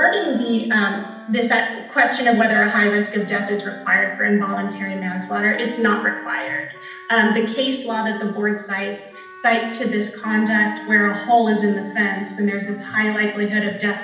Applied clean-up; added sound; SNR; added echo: none; Wind instrument, woodwind instrument; 19 dB; reverberation time 0.8 s.